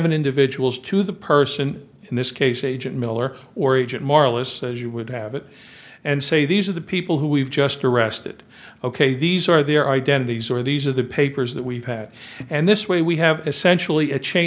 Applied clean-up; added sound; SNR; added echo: none; none; none; none.